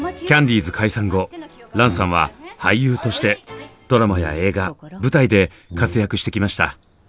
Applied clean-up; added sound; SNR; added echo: none; Brass instrument; 13 dB; none.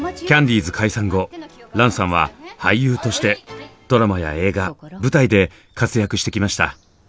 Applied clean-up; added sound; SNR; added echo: none; none; none; none.